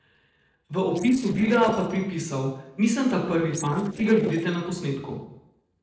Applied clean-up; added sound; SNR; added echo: neural separator model SepFormer DNS4.